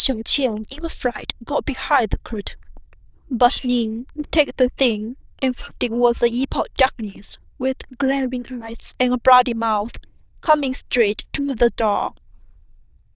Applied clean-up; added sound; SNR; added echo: neural diffusion model UNIVERSE++.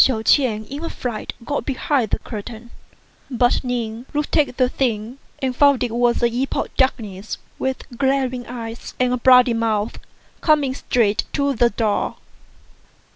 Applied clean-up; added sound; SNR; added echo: none; none; none; none.